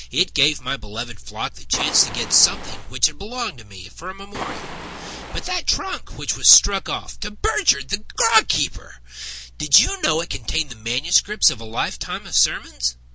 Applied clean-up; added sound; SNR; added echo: none; Waves, surf; 10 dB; none.